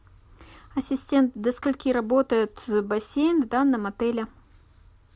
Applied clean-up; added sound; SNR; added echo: none; none; none; none.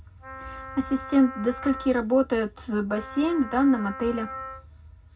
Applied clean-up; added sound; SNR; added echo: none; Wind instrument, woodwind instrument; 14 dB; reverberation time 0.4 s.